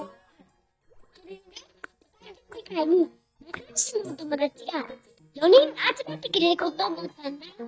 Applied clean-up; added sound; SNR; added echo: neural mask model DeepFilterNet 3.